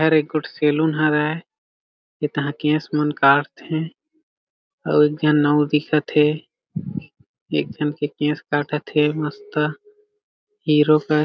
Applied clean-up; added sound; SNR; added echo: none; none; none; none.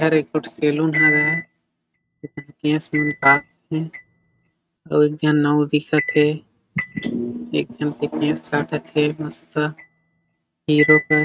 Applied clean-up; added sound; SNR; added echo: neural mask model RNNoise.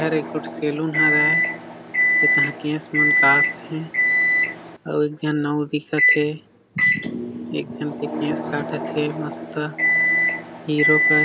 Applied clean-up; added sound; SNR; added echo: none; Microwave oven; -4 dB; none.